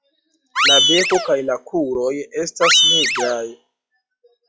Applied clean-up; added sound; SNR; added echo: classical method log-MMSE.